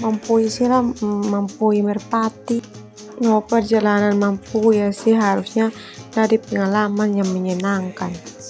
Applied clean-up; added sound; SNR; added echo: none; Acoustic guitar; 19 dB; none.